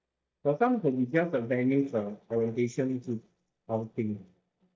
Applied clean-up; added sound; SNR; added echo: neural mask model DeepFilterNet 3.